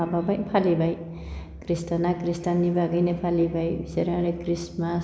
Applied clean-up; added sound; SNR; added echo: none; none; none; none.